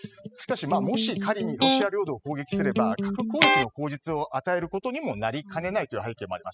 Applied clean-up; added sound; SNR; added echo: classical method spectral subtraction.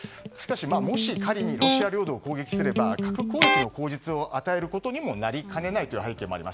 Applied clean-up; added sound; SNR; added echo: none; Electric guitar; -2 dB; none.